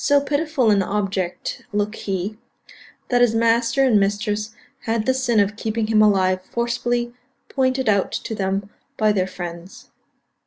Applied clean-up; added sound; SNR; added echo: none; none; none; none.